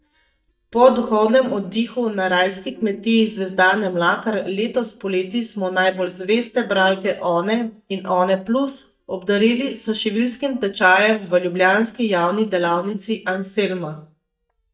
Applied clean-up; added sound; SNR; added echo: neural mask model DeepFilterNet 3.